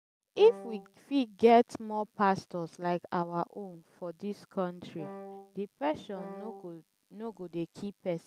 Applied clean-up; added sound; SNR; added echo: none; Wind instrument, woodwind instrument; 14 dB; none.